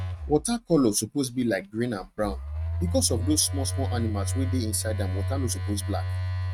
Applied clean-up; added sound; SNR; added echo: neural mask model RNNoise.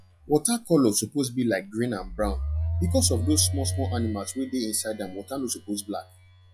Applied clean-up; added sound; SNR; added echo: classical method log-MMSE.